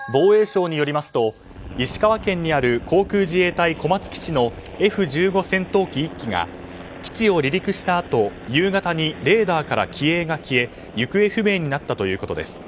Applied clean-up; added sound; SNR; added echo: none; none; none; none.